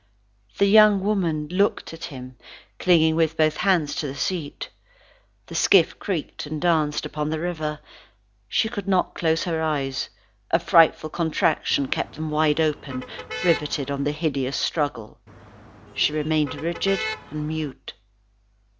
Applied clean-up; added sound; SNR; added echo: none; Motor vehicle (road); 12 dB; none.